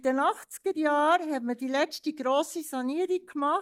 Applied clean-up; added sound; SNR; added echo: neural mask model DeepFilterNet 3.